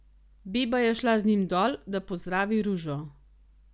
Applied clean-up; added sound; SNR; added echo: none; none; none; none.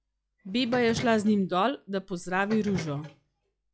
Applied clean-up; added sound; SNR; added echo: classical method log-MMSE.